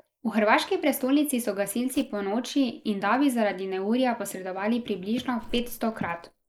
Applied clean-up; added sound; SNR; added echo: neural mask model Resemble Enhance denoiser.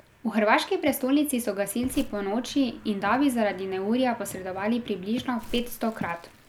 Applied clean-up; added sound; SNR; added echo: none; Crumpling, crinkling + Walk, footsteps; 17 dB; none.